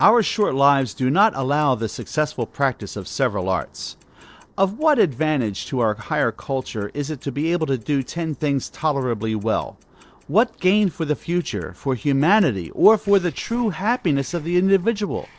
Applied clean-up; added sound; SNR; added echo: neural separator model SepFormer DNS4.